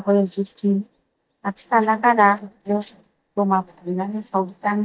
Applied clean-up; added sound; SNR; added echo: neural mask model DeepFilterNet 3.